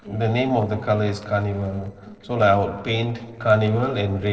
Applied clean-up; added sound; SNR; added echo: neural separator model SepFormer DNS4.